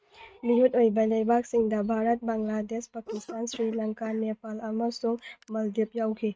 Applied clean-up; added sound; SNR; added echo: neural mask model RNNoise.